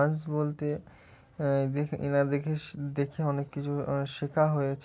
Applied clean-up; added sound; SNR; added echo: none; none; none; none.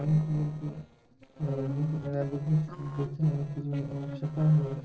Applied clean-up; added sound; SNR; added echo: neural separator model SepFormer DNS4.